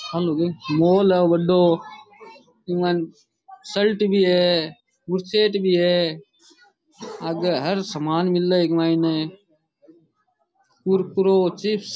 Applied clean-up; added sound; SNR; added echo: none; none; none; none.